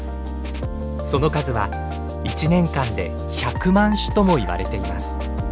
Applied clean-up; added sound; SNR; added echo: none; none; none; none.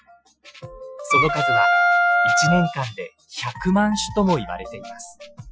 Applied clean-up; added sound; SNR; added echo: classical method Wiener filter.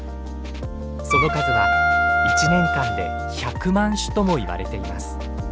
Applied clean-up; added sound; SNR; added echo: none; Wind instrument, woodwind instrument; -2 dB; none.